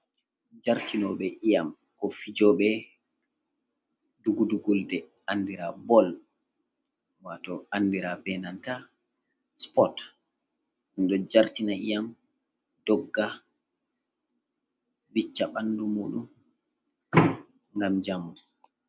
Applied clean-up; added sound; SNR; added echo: none; none; none; none.